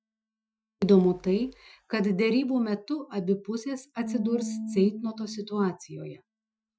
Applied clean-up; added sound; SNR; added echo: classical method Wiener filter.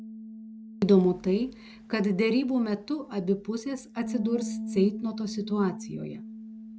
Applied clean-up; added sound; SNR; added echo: none; Bass guitar; 11 dB; none.